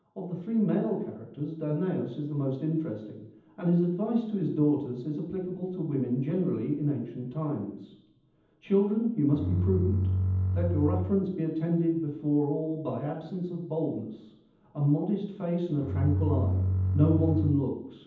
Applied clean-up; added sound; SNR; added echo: none; Bowed string instrument; -1 dB; reverberation time 0.8 s.